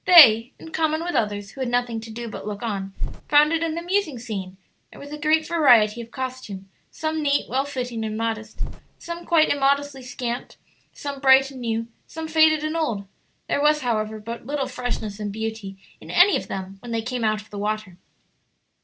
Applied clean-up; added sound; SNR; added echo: none; Bird; 6 dB; none.